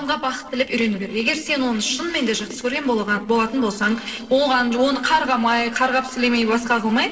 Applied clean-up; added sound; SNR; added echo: neural separator model SepFormer DNS4.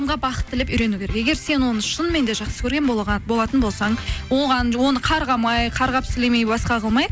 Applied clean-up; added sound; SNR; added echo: none; none; none; none.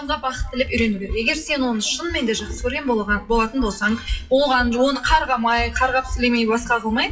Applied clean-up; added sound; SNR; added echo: classical method WPE with log-MMSE.